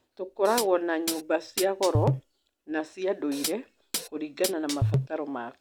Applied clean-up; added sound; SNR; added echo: none; Hi-hat; 2 dB; none.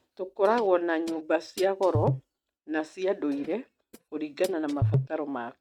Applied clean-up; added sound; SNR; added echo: neural mask model RNNoise.